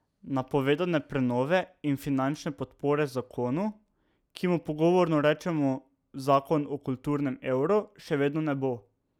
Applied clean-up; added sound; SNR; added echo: none; none; none; none.